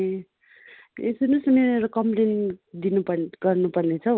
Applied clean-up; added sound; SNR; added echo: none; none; none; none.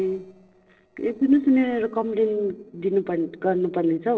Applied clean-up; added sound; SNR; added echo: neural separator model SepFormer DNS4.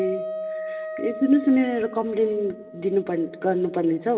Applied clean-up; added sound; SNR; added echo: none; Wind instrument, woodwind instrument; 11 dB; reverberation time 1.8 s.